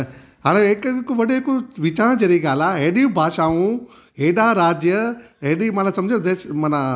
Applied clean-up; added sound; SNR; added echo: none; none; none; none.